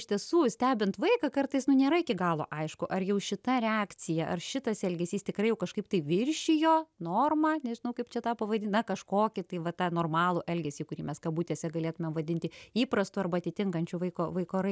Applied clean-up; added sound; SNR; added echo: none; none; none; none.